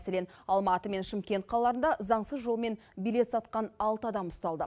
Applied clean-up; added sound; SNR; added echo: none; none; none; none.